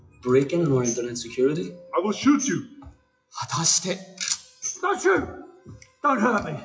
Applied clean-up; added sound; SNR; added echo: classical method WPE with log-MMSE.